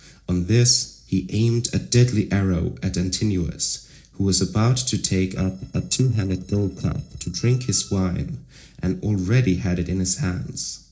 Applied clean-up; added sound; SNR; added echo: neural separator model SepFormer DNS4.